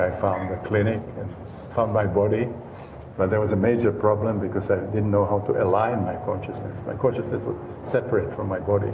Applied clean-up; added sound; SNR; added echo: none; none; none; none.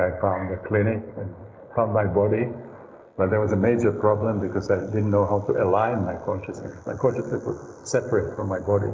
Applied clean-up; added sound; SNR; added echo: neural mask model Resemble Enhance denoiser.